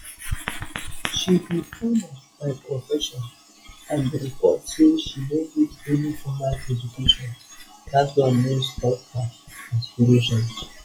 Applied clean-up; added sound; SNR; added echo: classical method log-MMSE.